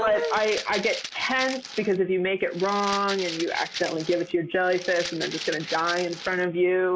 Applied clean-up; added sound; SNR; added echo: none; Rattle (instrument); 11 dB; none.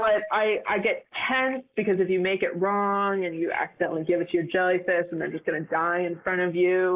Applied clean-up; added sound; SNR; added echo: neural mask model Resemble Enhance denoiser.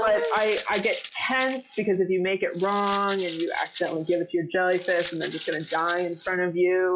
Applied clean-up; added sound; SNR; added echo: classical method log-MMSE.